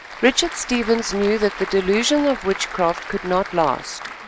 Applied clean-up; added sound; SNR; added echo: none; Applause / Crowd; 12 dB; none.